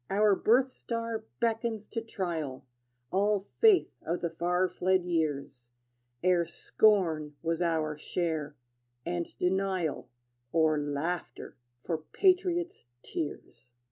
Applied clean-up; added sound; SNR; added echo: none; none; none; none.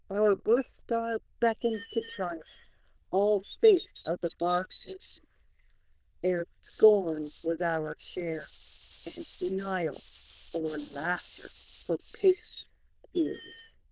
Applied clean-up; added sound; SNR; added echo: neural diffusion model UNIVERSE++.